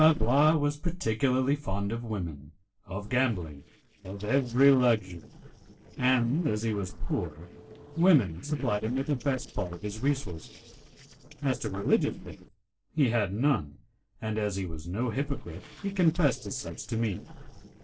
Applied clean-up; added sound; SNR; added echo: neural separator model SepFormer DNS4.